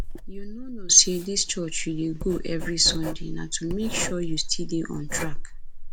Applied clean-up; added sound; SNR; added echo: none; Writing; 3 dB; none.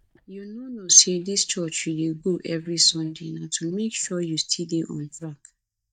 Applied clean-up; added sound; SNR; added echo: neural mask model DeepFilterNet 3.